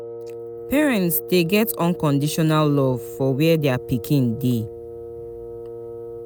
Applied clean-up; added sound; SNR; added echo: none; Wind instrument, woodwind instrument; 12 dB; none.